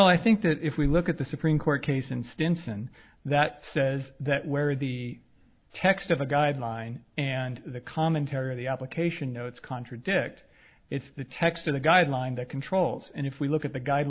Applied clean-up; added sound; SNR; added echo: none; none; none; none.